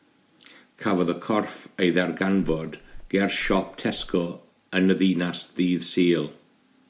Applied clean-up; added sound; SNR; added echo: none; Walk, footsteps; 14 dB; none.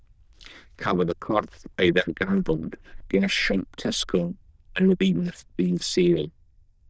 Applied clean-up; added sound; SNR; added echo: neural diffusion model UNIVERSE++.